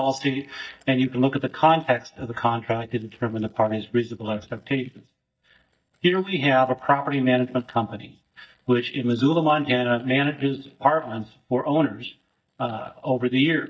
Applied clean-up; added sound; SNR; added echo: neural mask model DeepFilterNet 3.